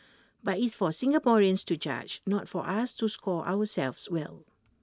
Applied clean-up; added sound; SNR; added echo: none; none; none; none.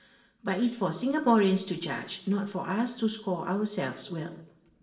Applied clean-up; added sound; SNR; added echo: none; none; none; reverberation time 1.1 s.